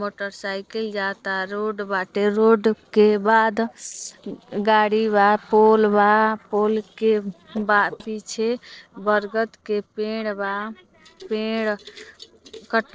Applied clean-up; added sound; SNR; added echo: neural separator model SepFormer DNS4.